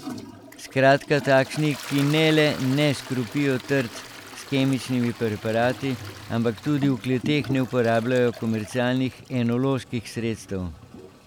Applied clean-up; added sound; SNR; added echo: none; Toilet flush; 15 dB; none.